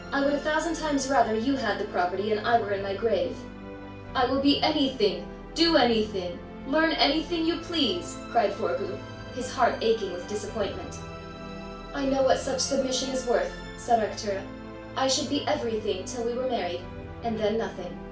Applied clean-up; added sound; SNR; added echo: none; Musical instrument; 12 dB; reverberation time 0.4 s.